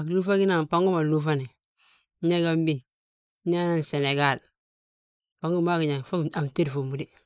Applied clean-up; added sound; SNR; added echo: neural mask model Resemble Enhance denoiser.